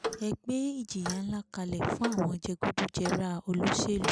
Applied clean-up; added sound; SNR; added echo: none; Clock; 11 dB; none.